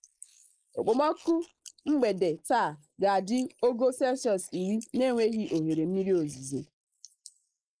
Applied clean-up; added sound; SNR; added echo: neural mask model Resemble Enhance denoiser.